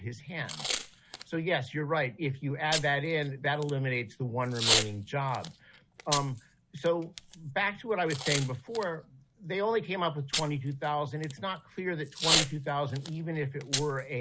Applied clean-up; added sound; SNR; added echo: none; Packing tape, duct tape / Tearing; 4 dB; none.